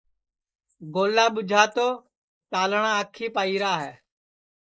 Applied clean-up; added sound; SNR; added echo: neural mask model Resemble Enhance denoiser.